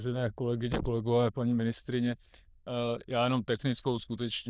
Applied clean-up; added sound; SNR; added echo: neural diffusion model UNIVERSE++.